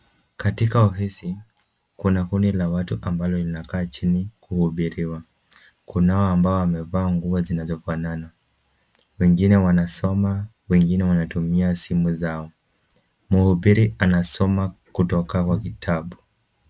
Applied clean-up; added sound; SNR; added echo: none; none; none; none.